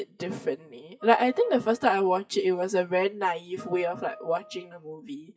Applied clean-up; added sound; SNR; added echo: classical method WPE with log-MMSE.